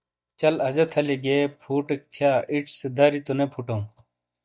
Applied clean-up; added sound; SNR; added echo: neural mask model DeepFilterNet 3.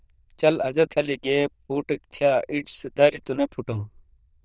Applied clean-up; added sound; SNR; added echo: neural diffusion model UNIVERSE++.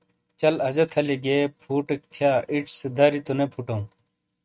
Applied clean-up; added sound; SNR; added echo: neural mask model RNNoise.